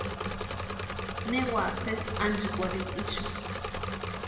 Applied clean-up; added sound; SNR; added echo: none; Engine / Mechanisms; 0 dB; reverberation time 1.1 s.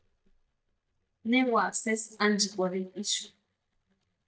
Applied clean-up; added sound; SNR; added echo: neural mask model DeepFilterNet 3.